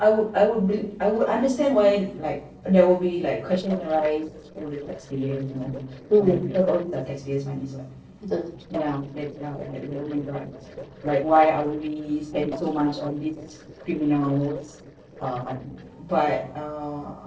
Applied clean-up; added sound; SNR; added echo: neural separator model SepFormer DNS4.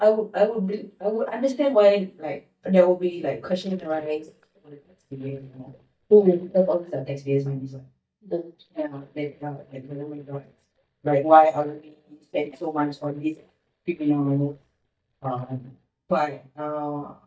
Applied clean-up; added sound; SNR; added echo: neural mask model DeepFilterNet 3.